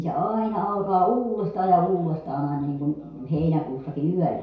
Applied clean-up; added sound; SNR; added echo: none; none; none; reverberation time 0.5 s.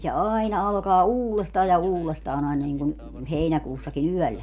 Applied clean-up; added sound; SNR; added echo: none; none; none; none.